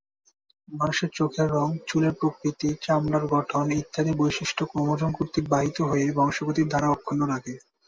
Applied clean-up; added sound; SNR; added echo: none; none; none; none.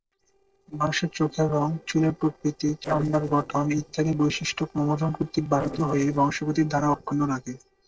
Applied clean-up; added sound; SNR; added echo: neural separator model SepFormer DNS4.